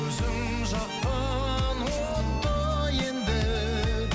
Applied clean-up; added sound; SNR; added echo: none; none; none; none.